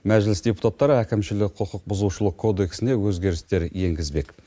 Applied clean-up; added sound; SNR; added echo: neural mask model Resemble Enhance denoiser.